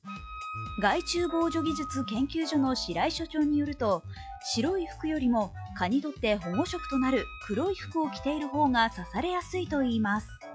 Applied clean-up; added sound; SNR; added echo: classical method log-MMSE.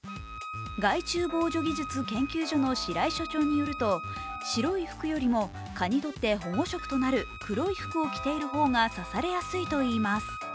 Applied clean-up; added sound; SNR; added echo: none; Wind instrument, woodwind instrument; 11 dB; none.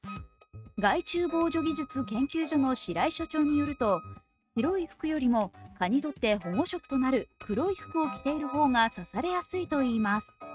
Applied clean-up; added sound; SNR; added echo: neural mask model RNNoise.